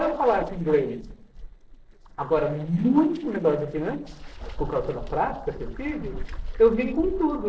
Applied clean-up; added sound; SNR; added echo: neural separator model SepFormer DNS4.